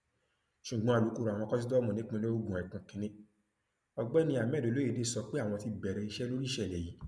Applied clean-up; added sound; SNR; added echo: none; none; none; none.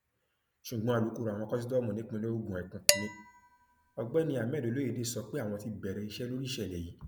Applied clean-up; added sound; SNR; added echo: none; Dishes, pots, and pans; 1 dB; none.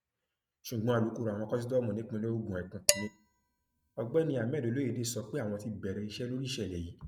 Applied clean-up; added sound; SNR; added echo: neural mask model RNNoise.